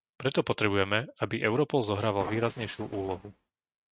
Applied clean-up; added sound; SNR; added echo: neural mask model RNNoise.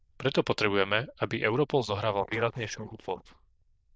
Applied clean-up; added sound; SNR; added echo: neural diffusion model UNIVERSE++.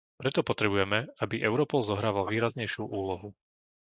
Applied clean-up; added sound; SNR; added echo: neural mask model Resemble Enhance denoiser.